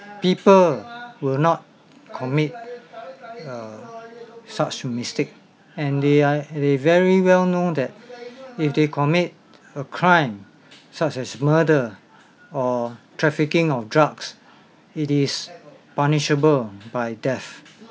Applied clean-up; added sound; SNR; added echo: none; none; none; none.